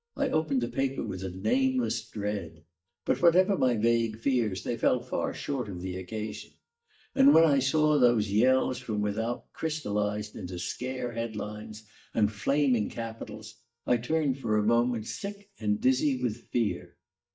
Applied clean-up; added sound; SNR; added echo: neural mask model DeepFilterNet 3.